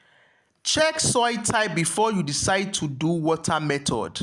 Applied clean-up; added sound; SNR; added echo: none; none; none; none.